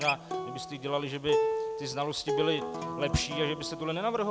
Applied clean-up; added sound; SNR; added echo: none; Acoustic guitar; 2 dB; none.